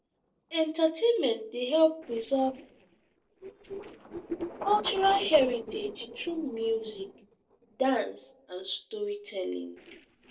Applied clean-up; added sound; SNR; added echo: neural separator model SepFormer DNS4.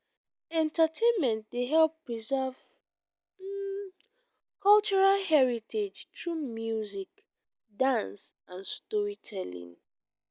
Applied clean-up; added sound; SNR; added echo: none; none; none; none.